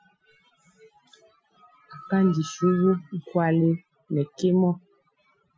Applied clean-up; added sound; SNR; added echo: classical method Wiener filter.